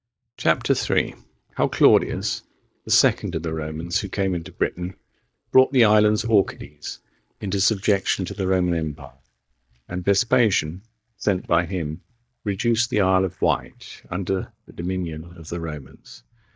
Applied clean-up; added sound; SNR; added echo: neural mask model DeepFilterNet 3.